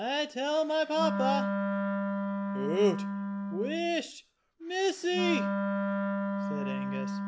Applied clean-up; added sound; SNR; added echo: none; Wind instrument, woodwind instrument; 1 dB; none.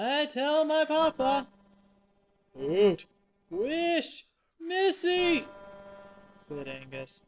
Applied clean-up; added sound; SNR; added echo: neural separator model SepFormer DNS4.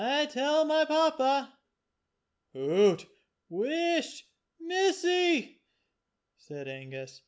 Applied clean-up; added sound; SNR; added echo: none; none; none; none.